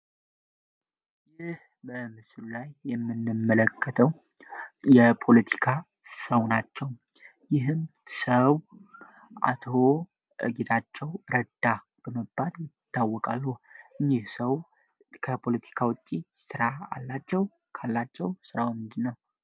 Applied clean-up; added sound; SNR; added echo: none; none; none; none.